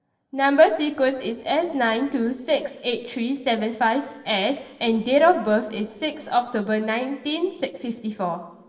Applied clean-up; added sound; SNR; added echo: neural separator model SepFormer DNS4.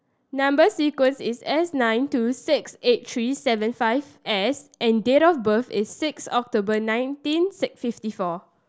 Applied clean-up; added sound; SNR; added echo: none; none; none; none.